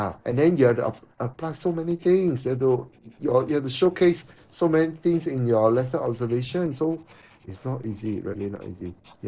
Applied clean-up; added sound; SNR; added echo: neural separator model SepFormer DNS4.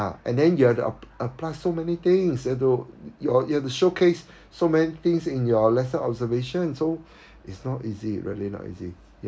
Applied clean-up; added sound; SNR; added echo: none; none; none; none.